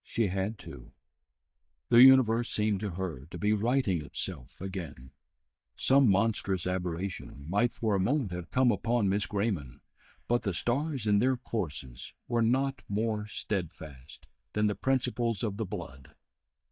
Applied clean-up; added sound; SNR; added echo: neural mask model DeepFilterNet 3.